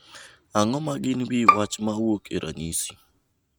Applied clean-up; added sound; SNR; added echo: neural mask model RNNoise.